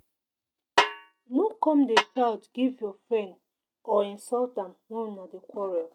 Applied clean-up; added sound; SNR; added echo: neural mask model RNNoise.